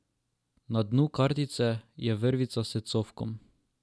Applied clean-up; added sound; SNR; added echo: none; none; none; none.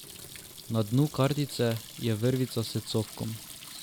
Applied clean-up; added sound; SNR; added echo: none; Sink (filling or washing) / Water tap, faucet; 15 dB; none.